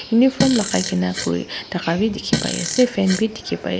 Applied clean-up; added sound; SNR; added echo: none; Fart; 6 dB; none.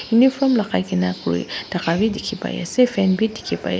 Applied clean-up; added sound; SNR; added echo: none; none; none; none.